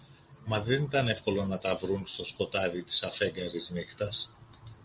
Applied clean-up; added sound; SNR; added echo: none; none; none; none.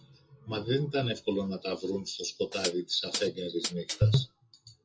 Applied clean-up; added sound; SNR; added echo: classical method WPE with log-MMSE.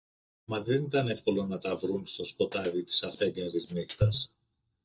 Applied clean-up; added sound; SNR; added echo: neural mask model DeepFilterNet 3.